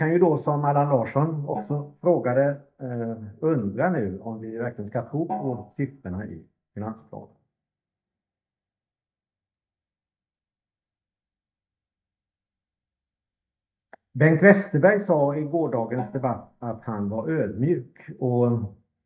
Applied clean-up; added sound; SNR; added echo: neural mask model DeepFilterNet 3.